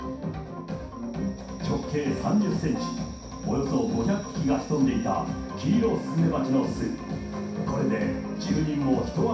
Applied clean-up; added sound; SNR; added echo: none; none; none; reverberation time 0.6 s.